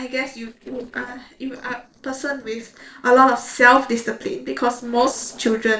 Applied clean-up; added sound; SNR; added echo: neural separator model SepFormer DNS4.